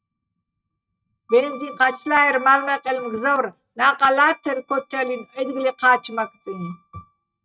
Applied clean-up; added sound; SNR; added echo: neural mask model RNNoise.